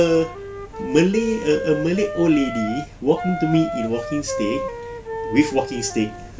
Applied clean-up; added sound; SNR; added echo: none; Wind instrument, woodwind instrument; 9 dB; none.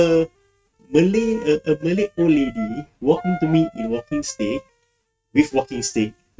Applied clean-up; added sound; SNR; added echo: neural mask model RNNoise.